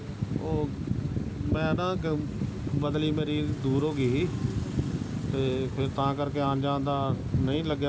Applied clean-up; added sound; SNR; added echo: none; none; none; none.